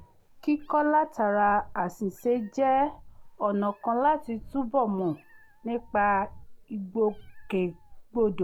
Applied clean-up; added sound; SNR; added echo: none; Meow; 18 dB; none.